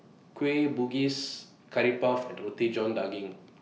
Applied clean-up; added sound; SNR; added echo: none; none; none; none.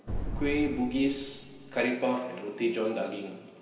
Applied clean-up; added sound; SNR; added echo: none; Boom; 5 dB; reverberation time 2.1 s.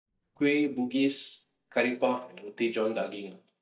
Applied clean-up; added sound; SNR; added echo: neural mask model DeepFilterNet 3.